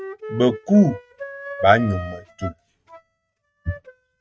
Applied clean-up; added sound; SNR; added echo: neural mask model RNNoise.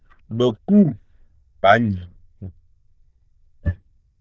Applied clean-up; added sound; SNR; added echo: neural diffusion model UNIVERSE++.